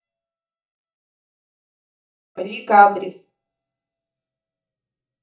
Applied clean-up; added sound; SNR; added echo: neural mask model DeepFilterNet 3.